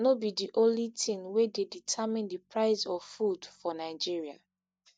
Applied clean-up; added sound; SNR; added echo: neural mask model DeepFilterNet 3.